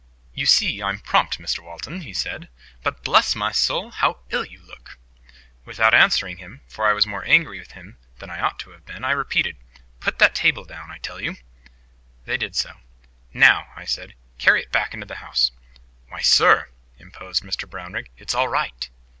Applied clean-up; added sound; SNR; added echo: none; none; none; none.